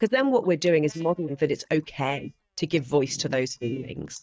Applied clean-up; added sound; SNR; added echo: neural mask model DeepFilterNet 3.